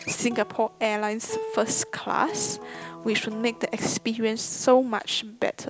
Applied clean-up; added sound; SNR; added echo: none; Acoustic guitar; 14 dB; none.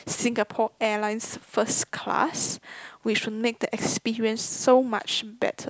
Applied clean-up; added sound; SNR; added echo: none; none; none; none.